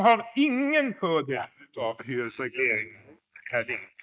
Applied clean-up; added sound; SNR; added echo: neural mask model Resemble Enhance denoiser.